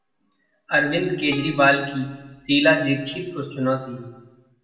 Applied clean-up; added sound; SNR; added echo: none; Plucked string instrument; 19 dB; reverberation time 1.0 s.